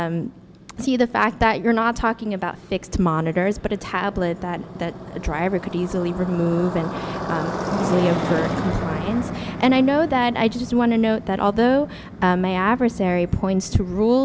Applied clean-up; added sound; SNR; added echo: none; Motorcycle; 10 dB; none.